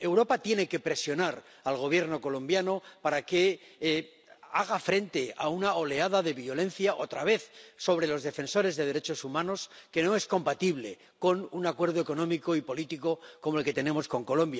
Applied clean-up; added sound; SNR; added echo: none; none; none; none.